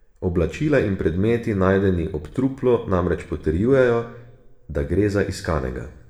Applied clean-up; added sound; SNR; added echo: none; none; none; reverberation time 0.6 s.